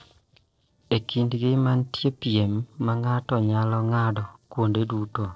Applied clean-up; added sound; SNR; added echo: neural separator model SepFormer DNS4.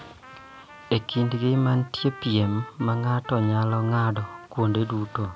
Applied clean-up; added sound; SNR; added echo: none; Trumpet; 19 dB; none.